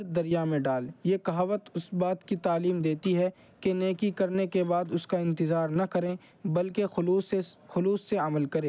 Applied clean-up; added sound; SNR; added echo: none; none; none; none.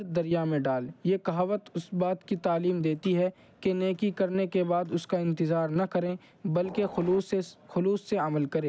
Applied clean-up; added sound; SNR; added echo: none; Train; 14 dB; none.